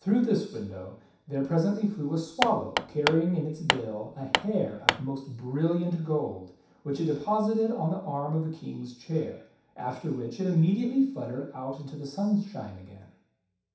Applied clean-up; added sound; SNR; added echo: none; Hammer; 2 dB; reverberation time 0.7 s.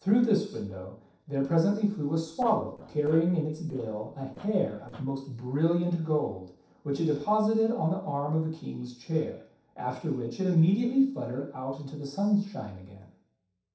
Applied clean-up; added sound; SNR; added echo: neural separator model SepFormer DNS4.